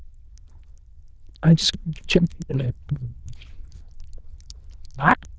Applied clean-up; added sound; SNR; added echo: neural diffusion model UNIVERSE++.